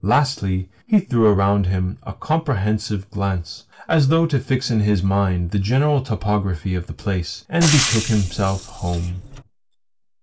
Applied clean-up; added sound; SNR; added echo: none; Frying (food); 6 dB; none.